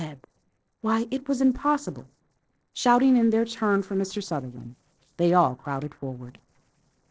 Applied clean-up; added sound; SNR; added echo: neural separator model SepFormer DNS4.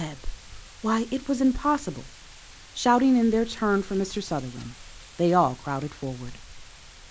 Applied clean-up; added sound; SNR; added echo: none; Wind; 15 dB; none.